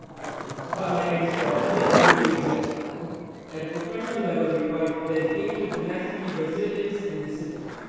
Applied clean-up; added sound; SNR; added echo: none; Skateboard; 1 dB; reverberation time 2.0 s.